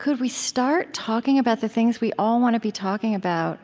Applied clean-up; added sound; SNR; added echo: none; none; none; none.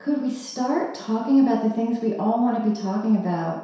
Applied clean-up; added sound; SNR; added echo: none; none; none; reverberation time 0.7 s.